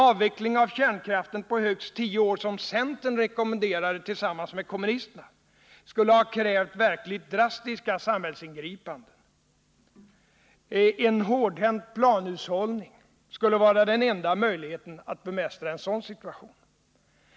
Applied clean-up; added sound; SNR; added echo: none; none; none; none.